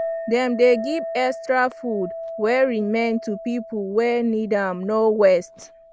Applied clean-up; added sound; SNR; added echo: none; Chink, clink; 12 dB; none.